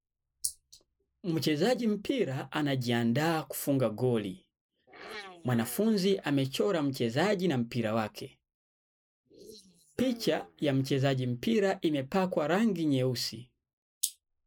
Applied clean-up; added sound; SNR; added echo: neural mask model Resemble Enhance denoiser.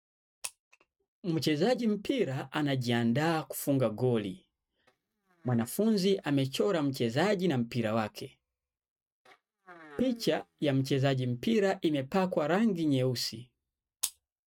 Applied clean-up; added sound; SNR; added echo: neural mask model RNNoise.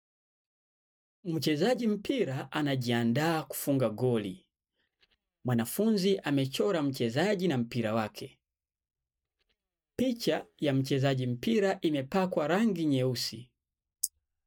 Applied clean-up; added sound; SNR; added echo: neural mask model DeepFilterNet 3.